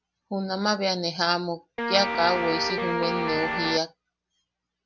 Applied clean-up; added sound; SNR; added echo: none; Guitar; 0 dB; none.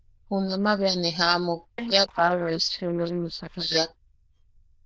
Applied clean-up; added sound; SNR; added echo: neural diffusion model UNIVERSE++.